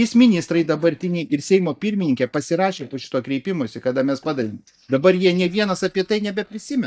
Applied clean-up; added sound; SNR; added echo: neural mask model DeepFilterNet 3.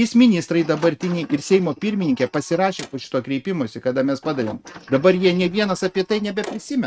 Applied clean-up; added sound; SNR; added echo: neural mask model RNNoise.